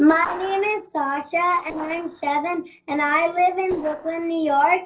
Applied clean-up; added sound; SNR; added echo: neural separator model SepFormer DNS4.